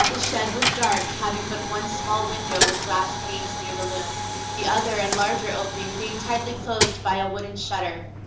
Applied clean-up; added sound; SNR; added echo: none; Coin (dropping); 0 dB; reverberation time 0.6 s.